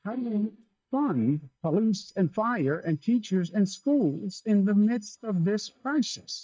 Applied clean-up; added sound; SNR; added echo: neural mask model DeepFilterNet 3.